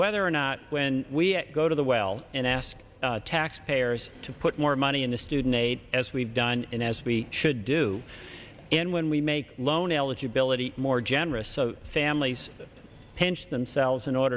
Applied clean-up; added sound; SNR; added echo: none; none; none; none.